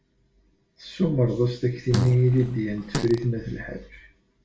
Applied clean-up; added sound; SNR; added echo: none; Fart; 8 dB; reverberation time 0.2 s.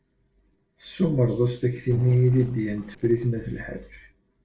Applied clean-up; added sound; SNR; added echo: neural separator model SepFormer DNS4.